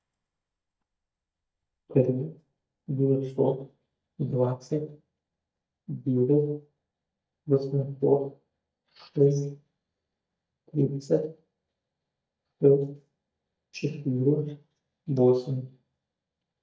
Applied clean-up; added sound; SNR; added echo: neural mask model DeepFilterNet 3.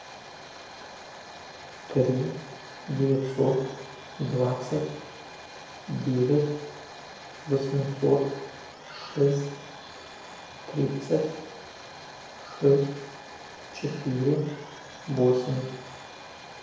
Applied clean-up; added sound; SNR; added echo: none; Domestic sounds, home sounds; 15 dB; reverberation time 1.0 s.